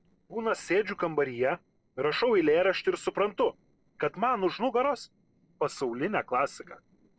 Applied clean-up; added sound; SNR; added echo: neural separator model SepFormer DNS4.